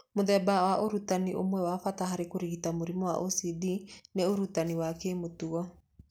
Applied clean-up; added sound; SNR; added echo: none; none; none; none.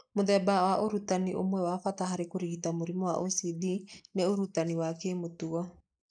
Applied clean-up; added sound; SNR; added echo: neural mask model Resemble Enhance denoiser.